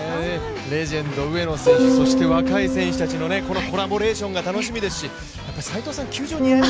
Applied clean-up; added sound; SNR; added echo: none; Plucked string instrument + Bass guitar; -1 dB; none.